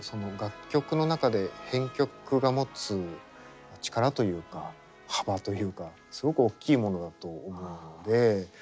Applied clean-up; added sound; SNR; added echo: none; none; none; none.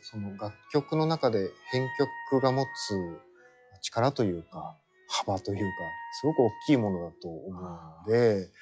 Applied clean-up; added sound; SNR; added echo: classical method log-MMSE.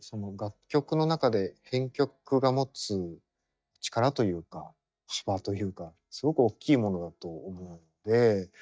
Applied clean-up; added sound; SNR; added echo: neural mask model DeepFilterNet 3.